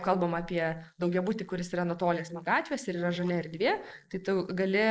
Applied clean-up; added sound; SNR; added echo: neural mask model Resemble Enhance denoiser.